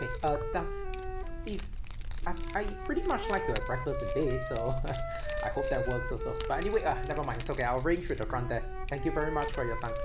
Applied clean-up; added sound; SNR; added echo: none; Wind instrument, woodwind instrument + Keys jangling; 0 dB; none.